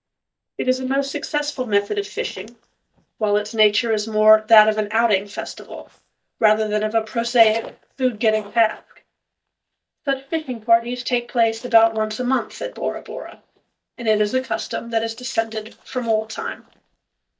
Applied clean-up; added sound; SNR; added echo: neural mask model DeepFilterNet 3.